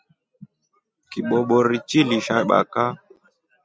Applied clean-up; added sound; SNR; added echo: none; none; none; none.